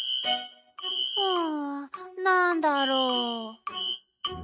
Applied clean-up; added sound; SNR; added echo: neural mask model RNNoise.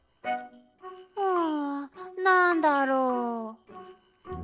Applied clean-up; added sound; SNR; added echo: neural separator model SepFormer DNS4.